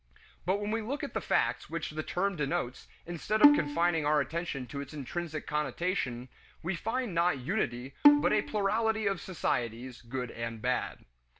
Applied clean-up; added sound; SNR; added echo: none; Bowed string instrument; -2 dB; none.